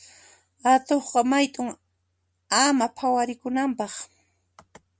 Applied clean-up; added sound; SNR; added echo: none; none; none; none.